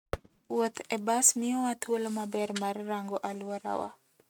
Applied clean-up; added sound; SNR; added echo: neural mask model RNNoise.